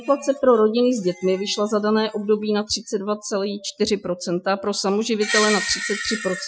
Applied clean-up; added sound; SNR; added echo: classical method Wiener filter.